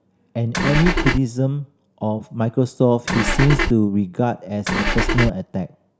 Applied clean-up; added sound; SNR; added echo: none; Engine / Car; -2 dB; none.